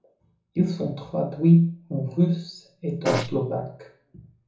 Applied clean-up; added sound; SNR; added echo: none; Fart; 1 dB; reverberation time 0.6 s.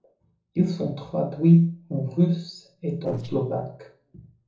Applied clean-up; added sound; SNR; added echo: neural separator model SepFormer DNS4.